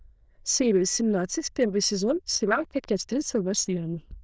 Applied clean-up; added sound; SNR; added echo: neural diffusion model UNIVERSE++.